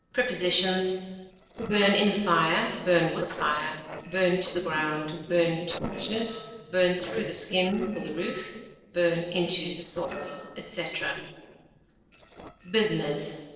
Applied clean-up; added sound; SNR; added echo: neural separator model SepFormer DNS4.